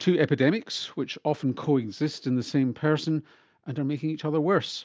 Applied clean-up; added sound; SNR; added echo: none; none; none; none.